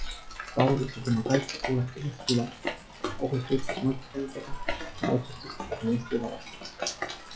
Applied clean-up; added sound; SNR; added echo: classical method log-MMSE.